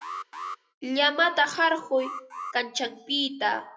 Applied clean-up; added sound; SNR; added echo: classical method WPE with log-MMSE.